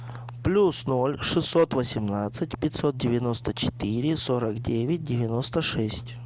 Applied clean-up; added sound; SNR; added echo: none; none; none; none.